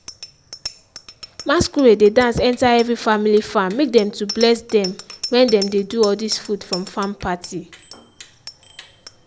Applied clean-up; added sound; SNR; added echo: none; Bicycle bell; 16 dB; none.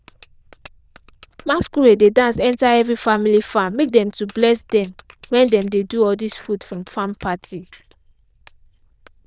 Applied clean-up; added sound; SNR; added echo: neural diffusion model UNIVERSE++.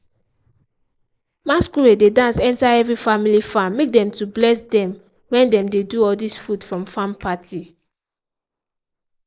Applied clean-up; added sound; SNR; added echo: neural mask model Resemble Enhance denoiser.